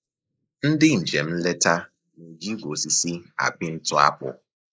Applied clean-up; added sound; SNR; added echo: neural mask model Resemble Enhance denoiser.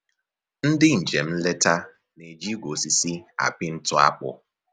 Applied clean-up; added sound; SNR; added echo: none; none; none; none.